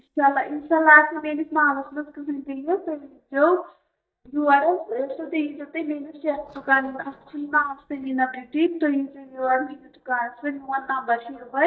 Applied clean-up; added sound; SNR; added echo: neural mask model DeepFilterNet 3.